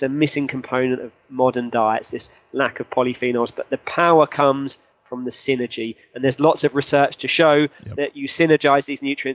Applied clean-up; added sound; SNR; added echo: none; none; none; none.